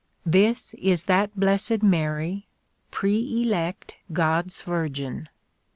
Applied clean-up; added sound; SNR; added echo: none; none; none; none.